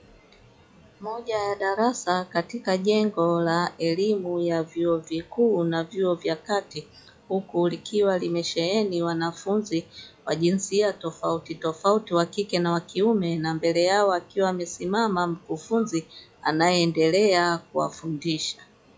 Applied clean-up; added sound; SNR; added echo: classical method log-MMSE.